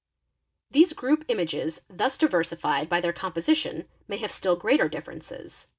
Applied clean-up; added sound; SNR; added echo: none; none; none; none.